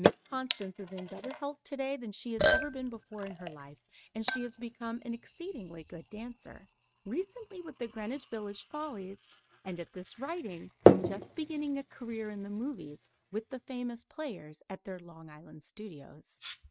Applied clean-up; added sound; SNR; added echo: neural mask model RNNoise.